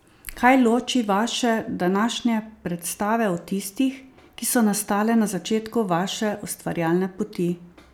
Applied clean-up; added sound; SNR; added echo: none; none; none; none.